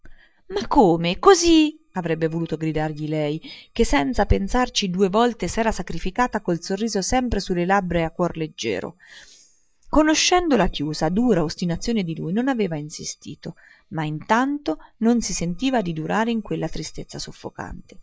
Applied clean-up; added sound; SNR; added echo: neural mask model DeepFilterNet 3.